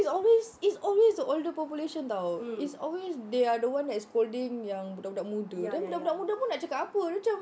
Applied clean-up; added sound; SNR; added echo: none; none; none; none.